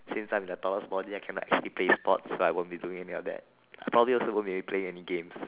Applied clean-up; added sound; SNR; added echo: none; none; none; none.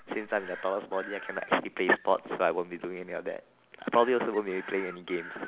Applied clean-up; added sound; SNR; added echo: none; Chicken, rooster; 17 dB; none.